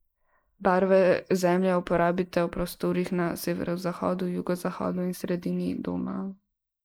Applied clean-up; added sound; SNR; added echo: neural mask model Resemble Enhance denoiser.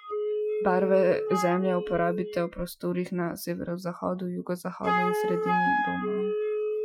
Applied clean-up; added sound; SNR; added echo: classical method Wiener filter.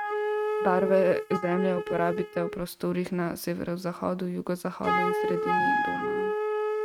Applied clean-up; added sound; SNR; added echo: neural mask model RNNoise.